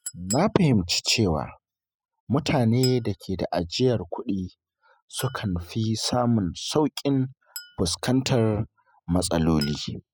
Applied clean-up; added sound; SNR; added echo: classical method spectral subtraction.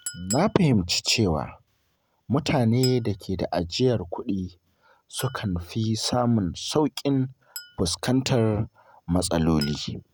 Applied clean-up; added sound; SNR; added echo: none; Chink, clink; 19 dB; none.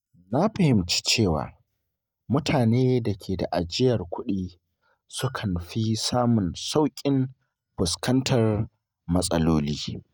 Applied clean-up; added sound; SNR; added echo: neural mask model DeepFilterNet 3.